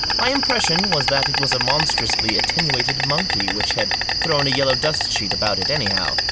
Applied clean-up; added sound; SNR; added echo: none; Insect; -4 dB; none.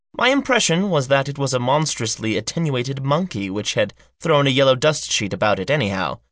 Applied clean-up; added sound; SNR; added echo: none; none; none; none.